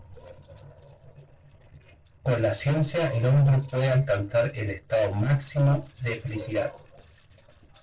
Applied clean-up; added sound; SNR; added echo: neural separator model SepFormer DNS4.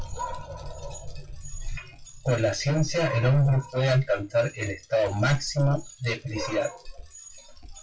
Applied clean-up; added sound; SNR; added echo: classical method WPE with log-MMSE.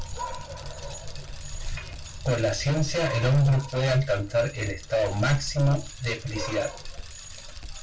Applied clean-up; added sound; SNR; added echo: none; Bicycle; 18 dB; reverberation time 0.2 s.